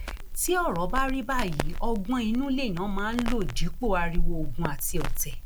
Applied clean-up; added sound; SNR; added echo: none; Crackle; -2 dB; none.